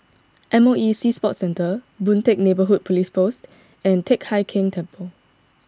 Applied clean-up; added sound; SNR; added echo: none; none; none; none.